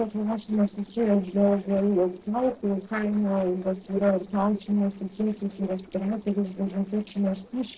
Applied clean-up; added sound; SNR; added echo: neural separator model SepFormer DNS4.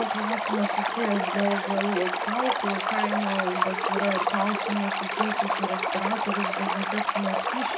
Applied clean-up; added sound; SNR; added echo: none; Stream; -2 dB; reverberation time 0.2 s.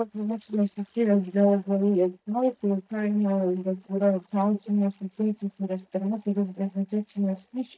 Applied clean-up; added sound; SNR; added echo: neural mask model DeepFilterNet 3.